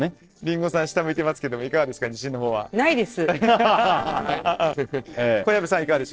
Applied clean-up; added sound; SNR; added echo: neural separator model SepFormer DNS4.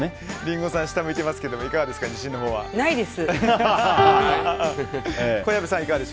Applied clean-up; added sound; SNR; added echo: none; Piano; 0 dB; none.